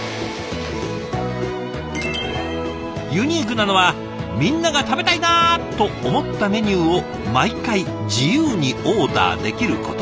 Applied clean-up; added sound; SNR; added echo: none; none; none; none.